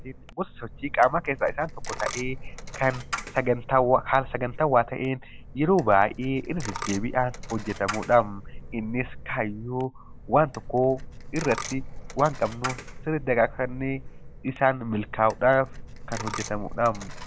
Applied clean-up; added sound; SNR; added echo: none; Coin (dropping); 10 dB; none.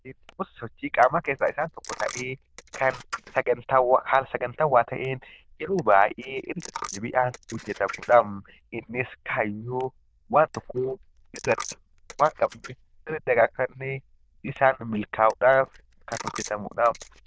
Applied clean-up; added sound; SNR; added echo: neural diffusion model UNIVERSE++.